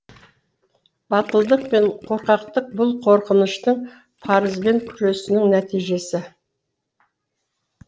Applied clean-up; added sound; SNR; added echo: neural separator model SepFormer DNS4.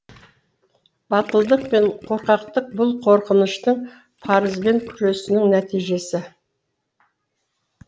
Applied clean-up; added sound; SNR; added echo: none; Gurgling / Liquid; 19 dB; none.